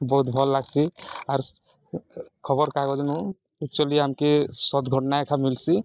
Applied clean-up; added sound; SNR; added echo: neural mask model Resemble Enhance denoiser.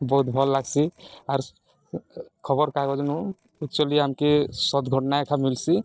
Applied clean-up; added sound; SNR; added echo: neural separator model SepFormer DNS4.